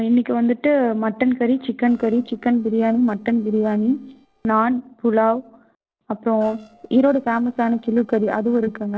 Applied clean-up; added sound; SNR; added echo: neural separator model SepFormer DNS4.